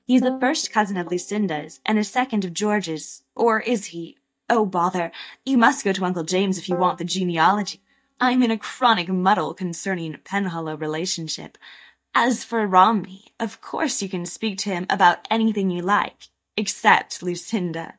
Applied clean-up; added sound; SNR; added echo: neural mask model DeepFilterNet 3.